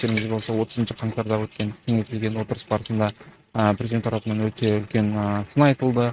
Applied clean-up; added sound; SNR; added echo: neural mask model RNNoise.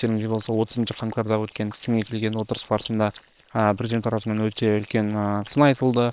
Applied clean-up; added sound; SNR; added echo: neural separator model SepFormer WHAM!.